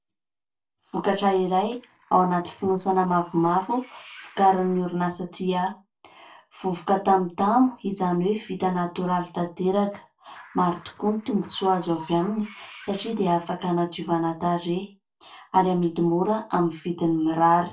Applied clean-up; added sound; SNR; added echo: neural separator model SepFormer DNS4.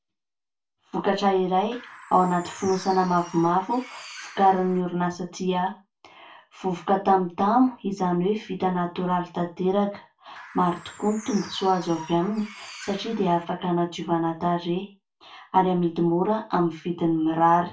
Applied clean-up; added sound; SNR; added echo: none; Bird; 18 dB; reverberation time 0.2 s.